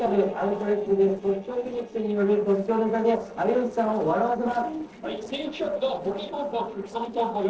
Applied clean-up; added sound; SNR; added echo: neural separator model SepFormer DNS4.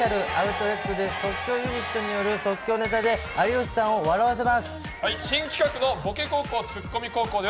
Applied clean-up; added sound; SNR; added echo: none; none; none; none.